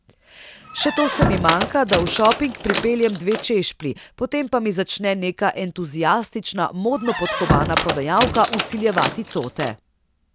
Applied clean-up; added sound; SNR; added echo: none; Squeak; 3 dB; none.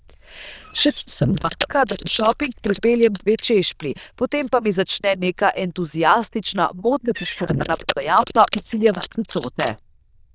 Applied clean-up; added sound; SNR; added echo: neural diffusion model UNIVERSE++.